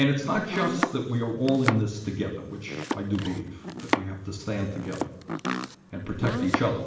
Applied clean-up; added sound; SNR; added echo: none; Domestic sounds, home sounds; 5 dB; reverberation time 0.8 s.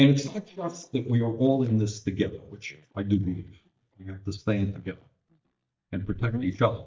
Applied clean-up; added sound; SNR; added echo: neural mask model DeepFilterNet 3.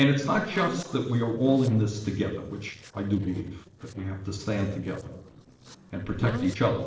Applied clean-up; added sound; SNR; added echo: neural separator model SepFormer DNS4.